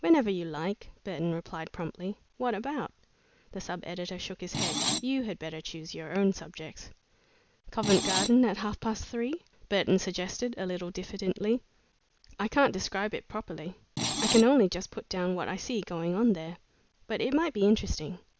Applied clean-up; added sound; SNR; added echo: none; Screech; 1 dB; none.